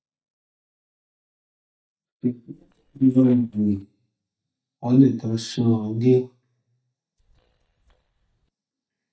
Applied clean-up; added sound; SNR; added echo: neural mask model DeepFilterNet 3.